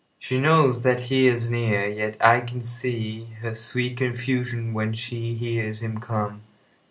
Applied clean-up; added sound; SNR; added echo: none; none; none; none.